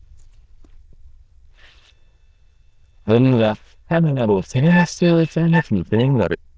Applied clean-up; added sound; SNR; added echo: neural diffusion model UNIVERSE++.